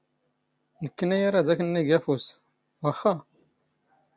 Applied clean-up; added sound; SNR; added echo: none; none; none; none.